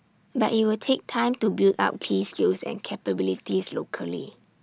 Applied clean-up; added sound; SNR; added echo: none; none; none; none.